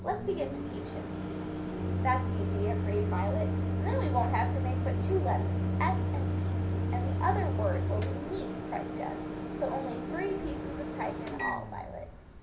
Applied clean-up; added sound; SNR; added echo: none; Microwave oven; -4 dB; reverberation time 0.5 s.